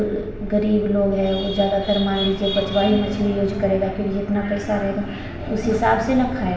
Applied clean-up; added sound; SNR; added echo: none; none; none; reverberation time 1.0 s.